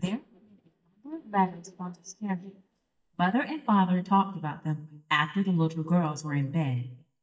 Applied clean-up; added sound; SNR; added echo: neural mask model DeepFilterNet 3.